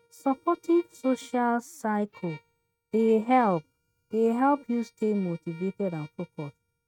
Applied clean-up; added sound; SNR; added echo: neural mask model RNNoise.